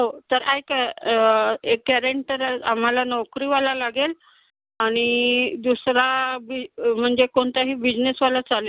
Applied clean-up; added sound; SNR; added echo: none; none; none; none.